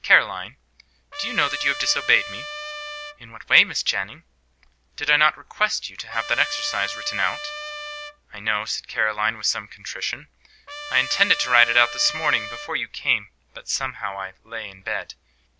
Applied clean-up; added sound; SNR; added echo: none; Trumpet; 10 dB; none.